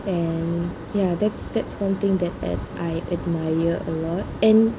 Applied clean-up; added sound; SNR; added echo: none; none; none; none.